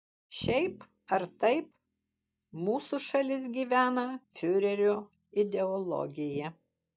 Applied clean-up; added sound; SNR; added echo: neural mask model DeepFilterNet 3.